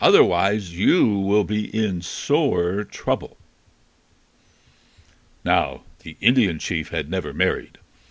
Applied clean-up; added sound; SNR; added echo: none; none; none; none.